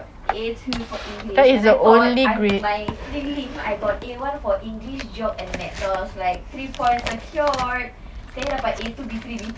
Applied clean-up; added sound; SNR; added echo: none; none; none; none.